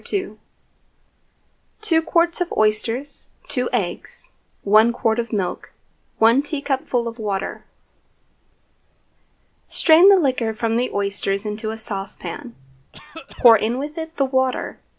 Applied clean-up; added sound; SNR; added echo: none; Cough; 16 dB; none.